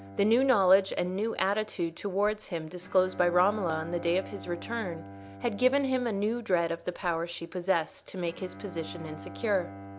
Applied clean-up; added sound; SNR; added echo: none; Bowed string instrument; 17 dB; none.